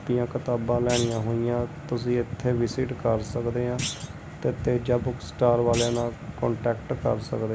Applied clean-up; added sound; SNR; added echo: none; Thump, thud; 13 dB; none.